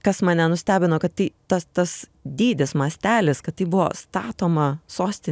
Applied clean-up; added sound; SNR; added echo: none; none; none; none.